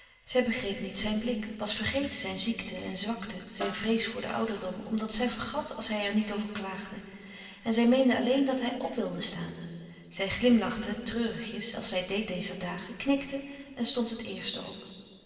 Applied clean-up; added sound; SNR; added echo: none; Snare drum; 14 dB; reverberation time 2.4 s.